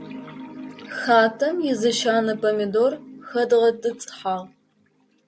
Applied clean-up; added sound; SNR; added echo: none; none; none; none.